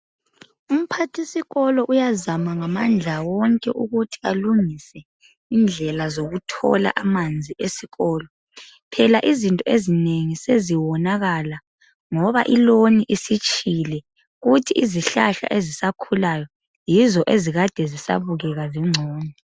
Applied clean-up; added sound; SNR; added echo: none; none; none; none.